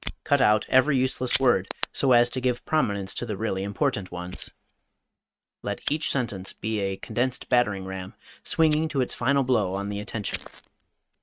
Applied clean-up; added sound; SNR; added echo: neural mask model RNNoise.